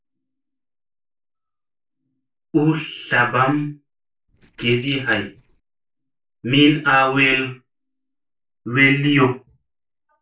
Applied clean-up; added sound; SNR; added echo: neural separator model SepFormer DNS4.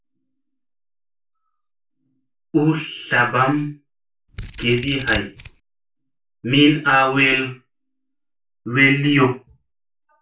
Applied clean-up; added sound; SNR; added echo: none; Scissors; 11 dB; reverberation time 0.3 s.